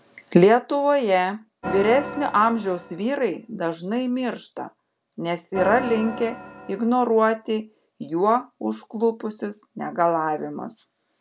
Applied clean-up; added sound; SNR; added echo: none; Organ; 12 dB; none.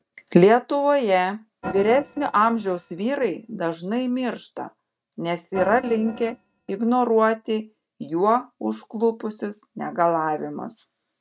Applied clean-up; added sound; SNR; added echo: neural mask model RNNoise.